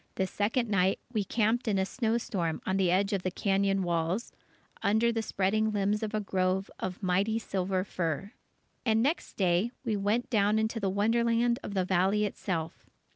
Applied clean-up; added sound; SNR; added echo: none; none; none; none.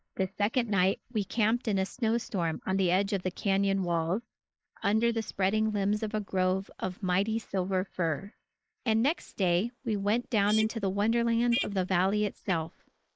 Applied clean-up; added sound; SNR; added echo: neural mask model Resemble Enhance denoiser.